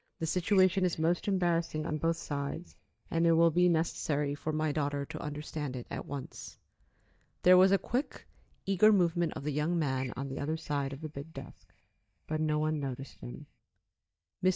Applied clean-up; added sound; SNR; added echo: neural mask model DeepFilterNet 3.